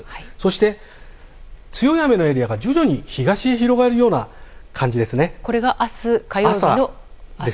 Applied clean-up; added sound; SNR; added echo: none; none; none; none.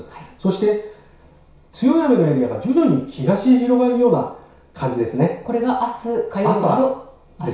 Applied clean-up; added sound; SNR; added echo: none; none; none; reverberation time 0.6 s.